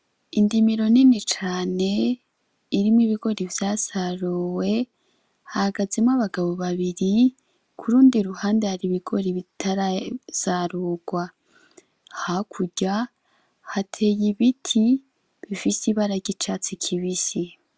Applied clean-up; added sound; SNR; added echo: none; none; none; none.